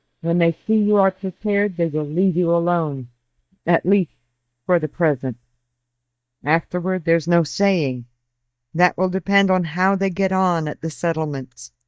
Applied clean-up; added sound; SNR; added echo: neural mask model DeepFilterNet 3.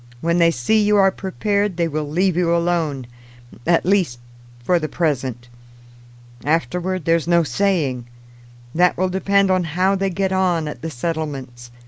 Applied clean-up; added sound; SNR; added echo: none; none; none; none.